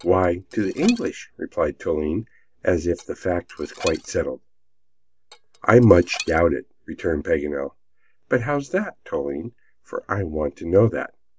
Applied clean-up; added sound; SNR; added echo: none; Dishes, pots, and pans; 16 dB; none.